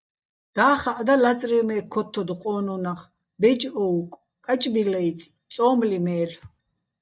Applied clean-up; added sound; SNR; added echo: neural mask model DeepFilterNet 3.